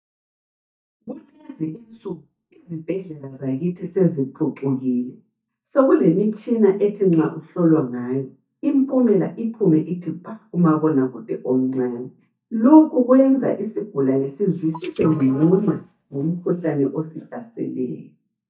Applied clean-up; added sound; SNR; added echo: neural mask model DeepFilterNet 3.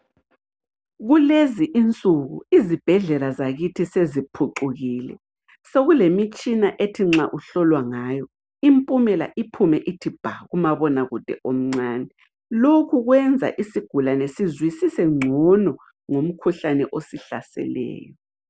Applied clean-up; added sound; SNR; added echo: none; none; none; none.